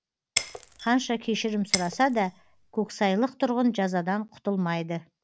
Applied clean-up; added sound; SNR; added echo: none; Shatter; 8 dB; none.